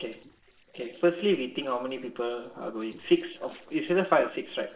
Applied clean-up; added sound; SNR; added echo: neural separator model SepFormer DNS4.